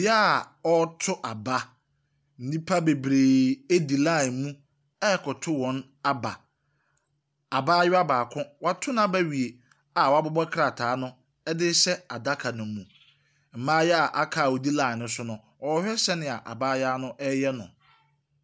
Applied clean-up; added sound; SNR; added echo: none; none; none; none.